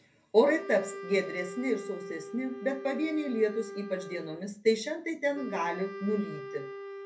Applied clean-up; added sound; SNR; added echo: none; Wind instrument, woodwind instrument; 11 dB; reverberation time 0.3 s.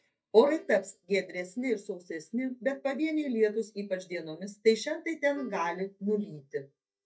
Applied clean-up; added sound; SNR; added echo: neural mask model DeepFilterNet 3.